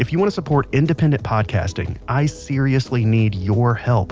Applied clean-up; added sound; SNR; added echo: none; none; none; none.